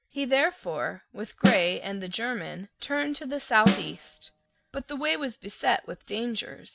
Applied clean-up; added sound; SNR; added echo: none; Snare drum; 2 dB; none.